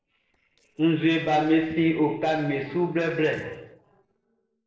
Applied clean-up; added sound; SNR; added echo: neural separator model SepFormer DNS4.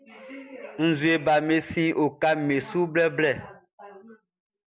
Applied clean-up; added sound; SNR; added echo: none; none; none; none.